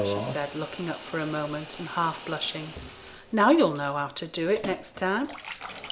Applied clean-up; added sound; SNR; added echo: none; Bathtub (filling or washing) / Water tap, faucet; 9 dB; none.